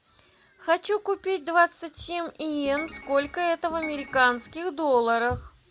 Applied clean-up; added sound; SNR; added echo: none; Organ; 16 dB; none.